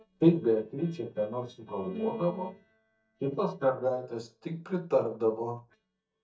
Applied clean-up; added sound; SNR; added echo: neural mask model DeepFilterNet 3.